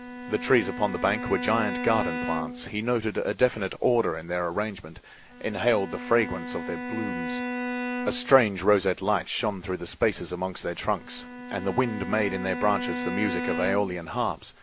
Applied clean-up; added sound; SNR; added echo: none; Bowed string instrument; 8 dB; none.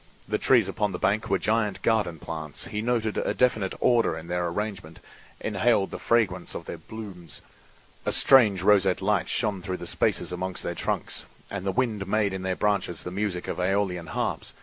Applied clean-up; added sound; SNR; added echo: none; none; none; none.